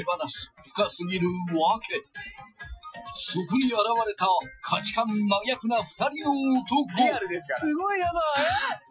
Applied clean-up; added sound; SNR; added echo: classical method Wiener filter.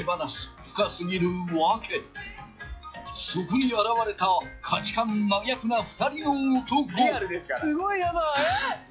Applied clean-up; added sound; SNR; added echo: classical method log-MMSE.